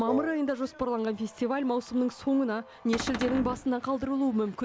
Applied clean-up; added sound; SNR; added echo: none; Cupboard open or close + Wind instrument, woodwind instrument; 7 dB; none.